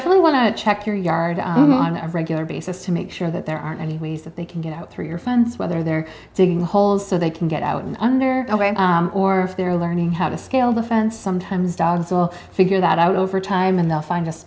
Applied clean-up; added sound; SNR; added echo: none; none; none; none.